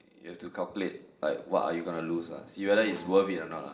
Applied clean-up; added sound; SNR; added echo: none; Squeak; 20 dB; reverberation time 1.7 s.